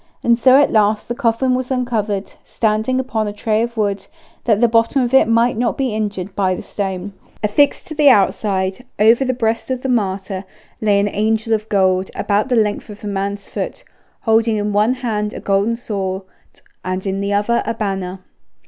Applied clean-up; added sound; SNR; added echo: none; none; none; none.